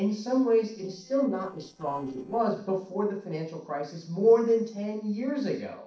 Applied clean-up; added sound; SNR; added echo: neural separator model SepFormer DNS4.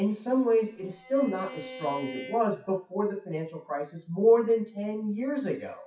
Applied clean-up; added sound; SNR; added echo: classical method WPE with log-MMSE.